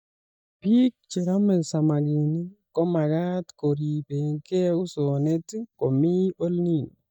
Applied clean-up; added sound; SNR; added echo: neural mask model DeepFilterNet 3.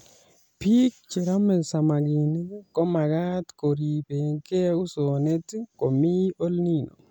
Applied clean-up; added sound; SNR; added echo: none; none; none; none.